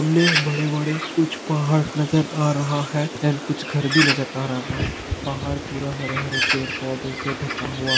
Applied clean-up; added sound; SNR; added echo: none; Bird; 5 dB; none.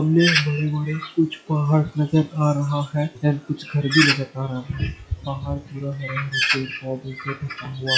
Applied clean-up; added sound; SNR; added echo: classical method log-MMSE.